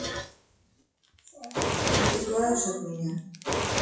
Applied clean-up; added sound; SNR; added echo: classical method WPE with log-MMSE.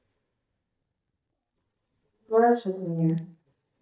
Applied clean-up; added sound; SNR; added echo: neural mask model DeepFilterNet 3.